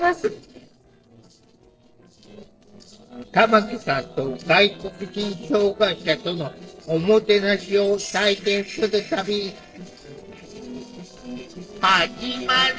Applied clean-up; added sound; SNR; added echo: neural separator model SepFormer DNS4.